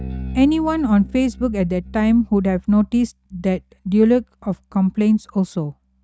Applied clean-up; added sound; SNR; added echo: neural mask model RNNoise.